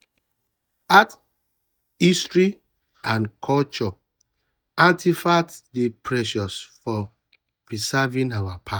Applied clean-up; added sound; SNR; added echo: neural mask model DeepFilterNet 3.